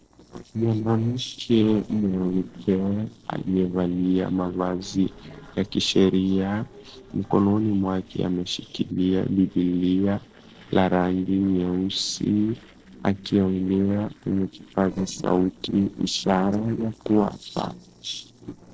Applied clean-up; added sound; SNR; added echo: neural separator model SepFormer DNS4.